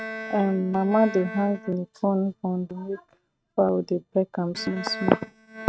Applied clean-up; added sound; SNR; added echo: neural mask model RNNoise.